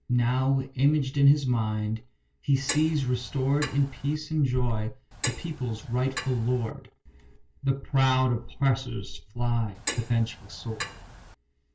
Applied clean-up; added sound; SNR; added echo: none; Clock; 11 dB; reverberation time 0.2 s.